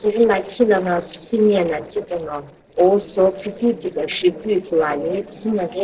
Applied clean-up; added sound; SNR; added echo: neural separator model SepFormer DNS4.